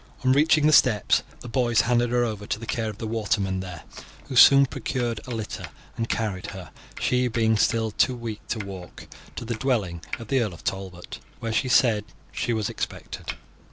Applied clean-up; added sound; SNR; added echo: none; Domestic sounds, home sounds; 19 dB; none.